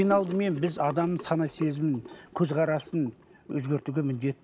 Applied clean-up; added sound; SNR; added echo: none; Sink (filling or washing) / Gurgling; 18 dB; none.